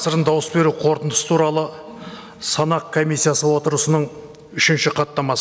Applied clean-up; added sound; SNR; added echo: none; none; none; none.